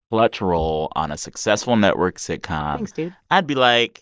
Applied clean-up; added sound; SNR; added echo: neural mask model DeepFilterNet 3.